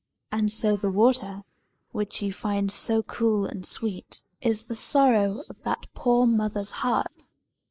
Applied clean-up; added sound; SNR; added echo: neural mask model Resemble Enhance denoiser.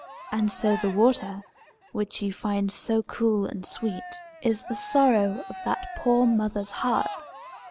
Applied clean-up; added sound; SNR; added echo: none; Cheering; 14 dB; none.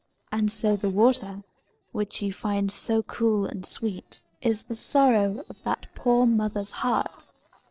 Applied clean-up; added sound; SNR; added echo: neural separator model SepFormer DNS4.